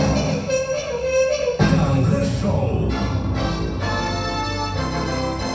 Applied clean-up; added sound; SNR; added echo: none; none; none; reverberation time 0.7 s.